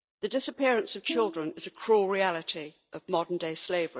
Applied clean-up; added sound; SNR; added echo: neural mask model DeepFilterNet 3.